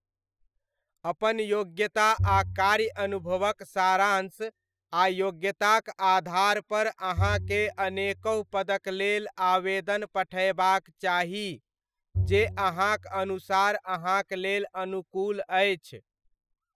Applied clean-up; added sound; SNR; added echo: classical method spectral subtraction.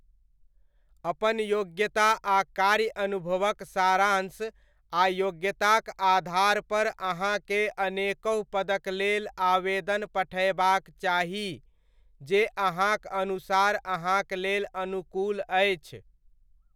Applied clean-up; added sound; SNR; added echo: none; none; none; none.